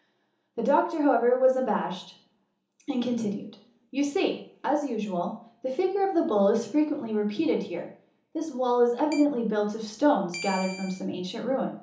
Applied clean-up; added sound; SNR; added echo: none; Keyboard (musical); 15 dB; reverberation time 1.2 s.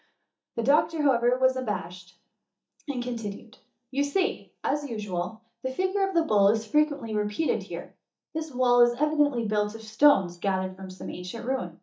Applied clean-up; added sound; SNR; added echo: neural mask model DeepFilterNet 3.